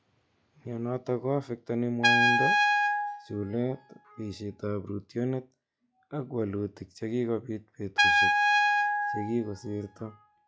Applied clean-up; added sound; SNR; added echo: classical method log-MMSE.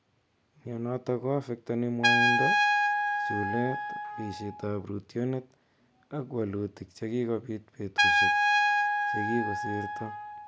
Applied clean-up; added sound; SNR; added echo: none; Trumpet; -4 dB; none.